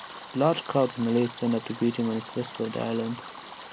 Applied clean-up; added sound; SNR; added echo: none; Stream; 12 dB; none.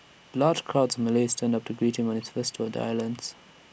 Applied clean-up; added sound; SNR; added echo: none; none; none; none.